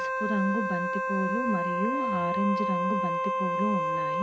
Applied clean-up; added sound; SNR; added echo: none; Wind instrument, woodwind instrument; -2 dB; reverberation time 0.3 s.